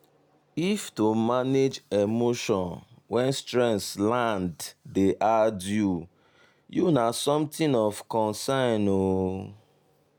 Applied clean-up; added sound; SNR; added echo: none; none; none; none.